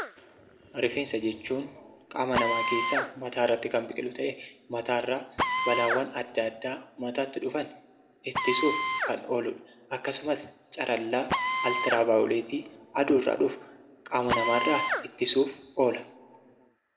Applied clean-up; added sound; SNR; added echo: none; Drill; 5 dB; reverberation time 1.1 s.